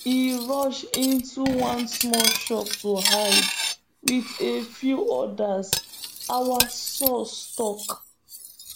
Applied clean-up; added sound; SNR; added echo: none; Cutlery, silverware; 2 dB; none.